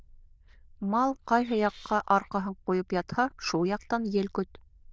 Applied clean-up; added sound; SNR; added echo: neural diffusion model UNIVERSE++.